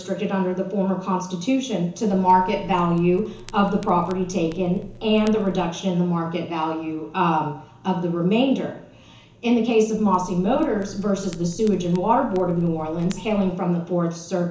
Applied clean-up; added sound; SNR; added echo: none; Crackle; 19 dB; reverberation time 0.7 s.